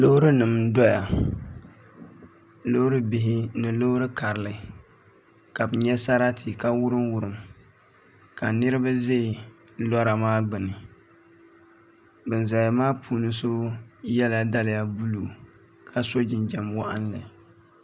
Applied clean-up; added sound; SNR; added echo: none; none; none; none.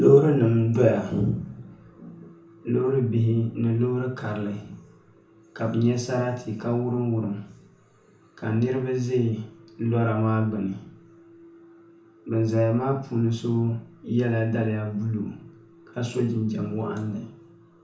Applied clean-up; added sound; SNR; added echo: none; none; none; reverberation time 0.7 s.